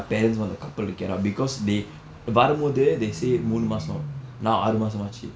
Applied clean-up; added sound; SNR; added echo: none; Livestock, farm animals, working animals; 14 dB; none.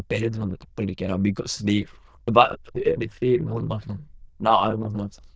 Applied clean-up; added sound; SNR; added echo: neural diffusion model UNIVERSE++.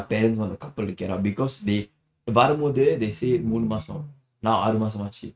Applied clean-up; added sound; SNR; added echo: neural mask model RNNoise.